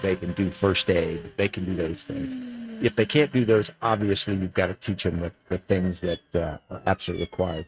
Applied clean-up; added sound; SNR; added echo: neural mask model RNNoise.